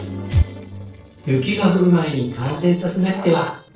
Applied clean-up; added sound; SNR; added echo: neural separator model SepFormer DNS4.